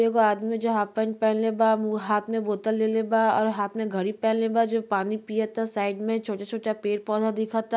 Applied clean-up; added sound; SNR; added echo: none; none; none; none.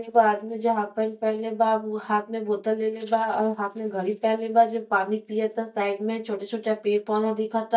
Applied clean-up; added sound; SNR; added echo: neural mask model DeepFilterNet 3.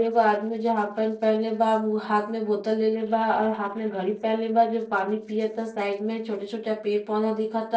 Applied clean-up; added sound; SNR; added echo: neural separator model SepFormer DNS4.